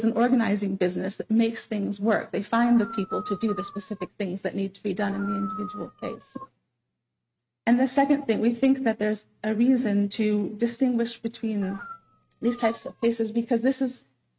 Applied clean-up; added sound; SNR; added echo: neural mask model RNNoise.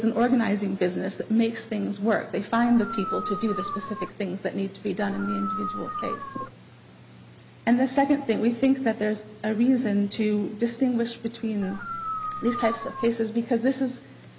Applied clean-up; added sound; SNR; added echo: none; Dog; 7 dB; none.